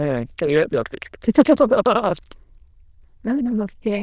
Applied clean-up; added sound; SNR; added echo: neural diffusion model UNIVERSE++.